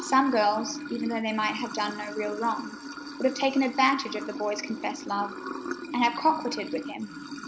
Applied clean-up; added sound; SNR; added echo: none; Sink (filling or washing) / Water; 9 dB; none.